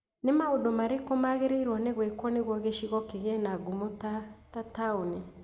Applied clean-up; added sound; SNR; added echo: none; none; none; none.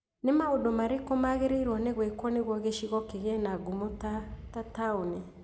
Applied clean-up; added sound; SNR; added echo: none; Animal; 17 dB; none.